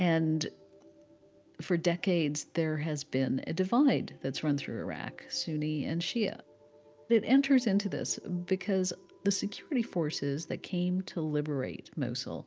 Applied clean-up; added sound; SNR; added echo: none; none; none; none.